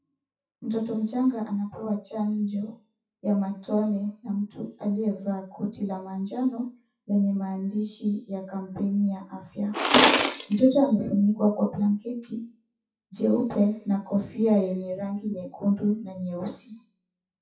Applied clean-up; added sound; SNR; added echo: classical method WPE with log-MMSE.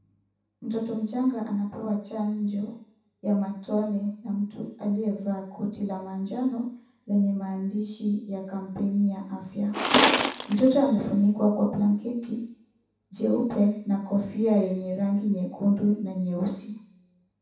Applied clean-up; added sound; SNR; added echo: none; Tools; -4 dB; reverberation time 0.7 s.